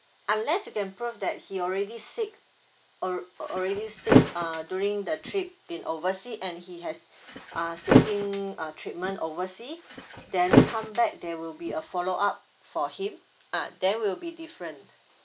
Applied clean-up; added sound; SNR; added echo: none; Thump, thud; -4 dB; none.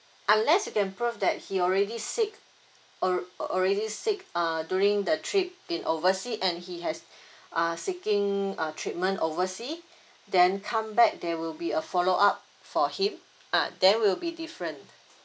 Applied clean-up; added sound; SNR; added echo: none; none; none; none.